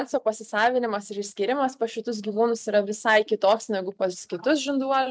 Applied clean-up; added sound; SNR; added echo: none; none; none; none.